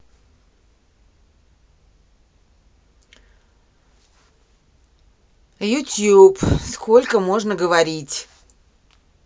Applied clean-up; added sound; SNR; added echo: none; none; none; none.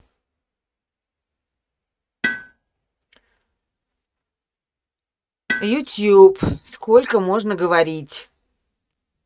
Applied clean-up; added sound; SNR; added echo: neural mask model RNNoise.